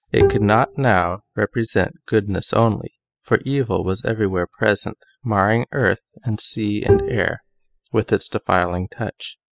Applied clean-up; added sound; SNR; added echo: classical method spectral subtraction.